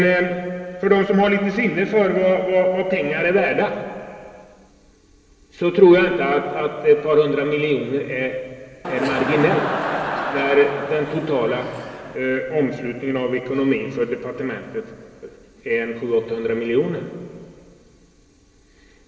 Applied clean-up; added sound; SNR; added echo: none; Crowd; 5 dB; reverberation time 2.9 s.